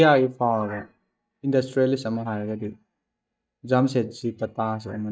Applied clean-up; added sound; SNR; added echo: neural mask model DeepFilterNet 3.